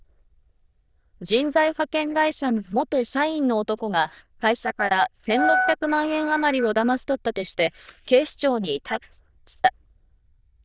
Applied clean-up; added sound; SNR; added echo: neural diffusion model UNIVERSE++.